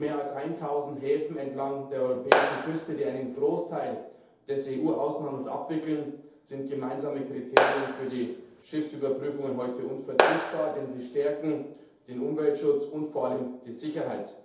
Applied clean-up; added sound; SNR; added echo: none; Clapping; -4 dB; reverberation time 0.8 s.